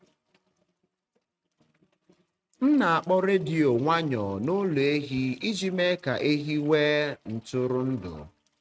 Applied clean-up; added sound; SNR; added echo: neural mask model RNNoise.